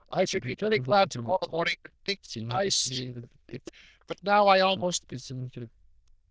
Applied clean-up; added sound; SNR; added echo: neural diffusion model UNIVERSE++.